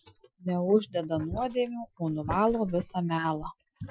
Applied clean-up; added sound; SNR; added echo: classical method Wiener filter.